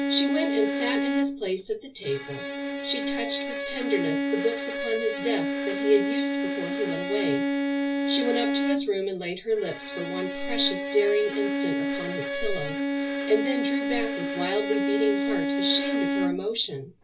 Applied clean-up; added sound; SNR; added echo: none; Bowed string instrument; -1 dB; reverberation time 0.2 s.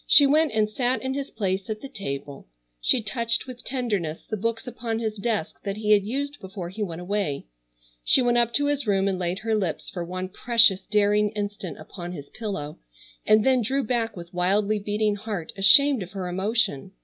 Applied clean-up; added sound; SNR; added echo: none; none; none; none.